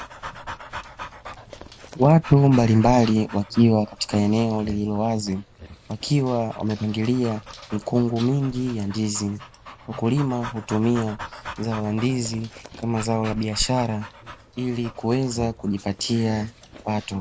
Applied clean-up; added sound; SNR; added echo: none; Dog; 16 dB; none.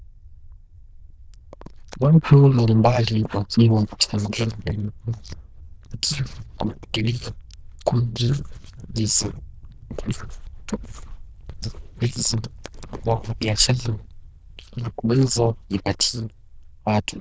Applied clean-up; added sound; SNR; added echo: neural diffusion model UNIVERSE++.